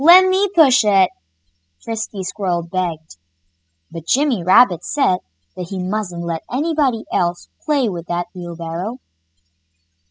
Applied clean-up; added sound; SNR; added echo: classical method spectral subtraction.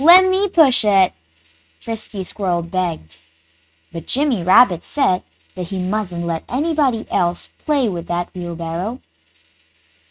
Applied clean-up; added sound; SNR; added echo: neural mask model RNNoise.